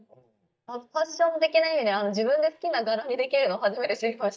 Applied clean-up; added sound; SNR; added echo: neural mask model DeepFilterNet 3.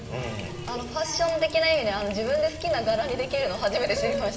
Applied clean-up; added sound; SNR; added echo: none; Water tap, faucet; 10 dB; reverberation time 0.9 s.